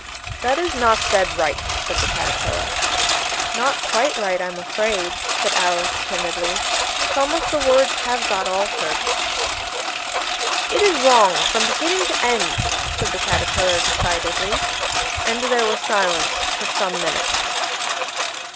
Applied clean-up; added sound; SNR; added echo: none; Engine; -1 dB; none.